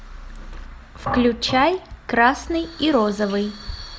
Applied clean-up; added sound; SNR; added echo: none; none; none; none.